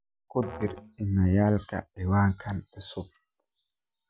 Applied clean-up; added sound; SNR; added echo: none; Musical instrument; 19 dB; none.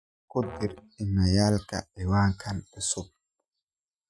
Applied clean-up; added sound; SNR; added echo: neural mask model RNNoise.